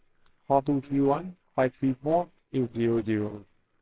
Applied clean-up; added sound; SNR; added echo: neural separator model SepFormer WHAMR!.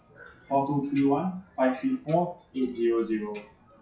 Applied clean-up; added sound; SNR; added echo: classical method WPE with log-MMSE.